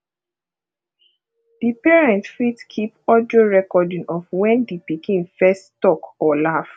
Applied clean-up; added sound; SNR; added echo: none; none; none; none.